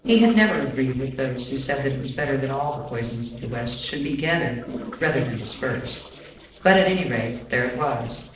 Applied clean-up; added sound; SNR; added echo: neural separator model SepFormer DNS4.